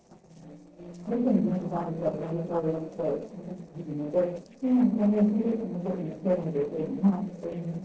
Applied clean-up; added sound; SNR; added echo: neural separator model SepFormer DNS4.